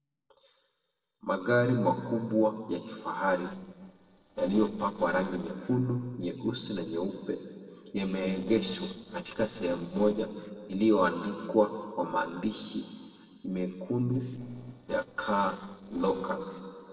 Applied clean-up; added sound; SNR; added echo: neural separator model SepFormer DNS4.